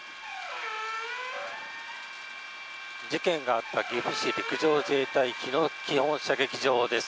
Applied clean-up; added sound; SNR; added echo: none; Squeak; 10 dB; none.